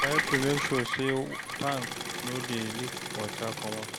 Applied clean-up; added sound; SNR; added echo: none; Engine / Mechanisms + Bird vocalization, bird call, bird song; 1 dB; none.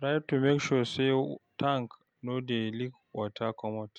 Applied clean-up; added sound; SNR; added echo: none; none; none; none.